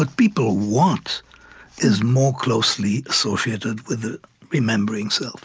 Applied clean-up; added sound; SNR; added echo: none; none; none; none.